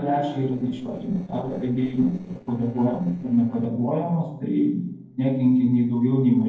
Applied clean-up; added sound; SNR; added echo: neural separator model SepFormer DNS4.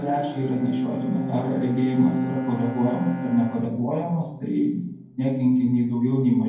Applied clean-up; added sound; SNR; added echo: none; Bowed string instrument; 9 dB; reverberation time 0.9 s.